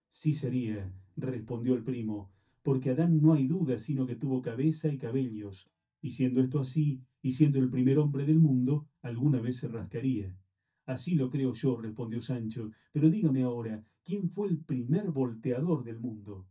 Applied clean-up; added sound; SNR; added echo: neural mask model DeepFilterNet 3.